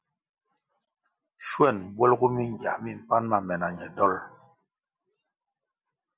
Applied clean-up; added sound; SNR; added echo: none; none; none; none.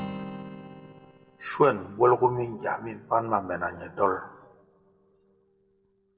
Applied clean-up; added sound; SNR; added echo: neural separator model SepFormer DNS4.